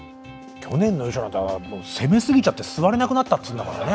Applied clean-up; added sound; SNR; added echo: none; Brass instrument; 19 dB; none.